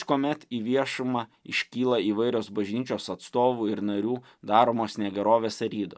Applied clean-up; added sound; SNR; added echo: none; none; none; none.